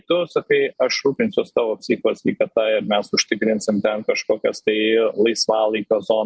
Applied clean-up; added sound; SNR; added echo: none; none; none; none.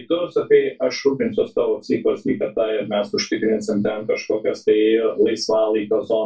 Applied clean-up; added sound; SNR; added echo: none; none; none; reverberation time 0.2 s.